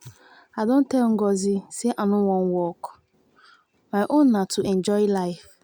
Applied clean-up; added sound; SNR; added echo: none; none; none; none.